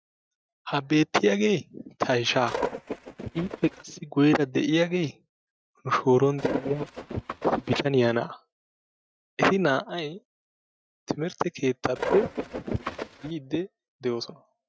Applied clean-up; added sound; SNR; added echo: neural mask model RNNoise.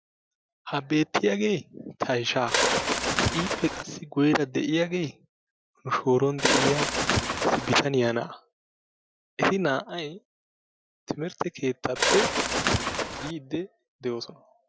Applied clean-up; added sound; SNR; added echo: none; Bird; -3 dB; none.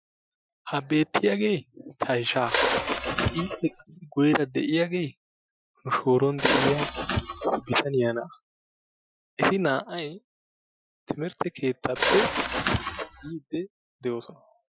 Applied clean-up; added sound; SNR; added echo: classical method Wiener filter.